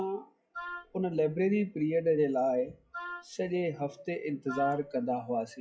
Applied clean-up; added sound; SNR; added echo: classical method WPE with log-MMSE.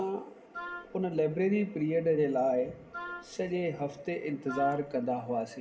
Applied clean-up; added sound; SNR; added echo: none; Wind instrument, woodwind instrument; 12 dB; reverberation time 1.2 s.